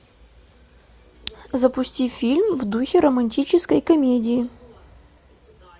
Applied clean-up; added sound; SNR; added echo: none; none; none; none.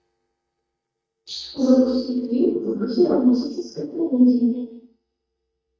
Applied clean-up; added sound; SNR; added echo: neural mask model DeepFilterNet 3.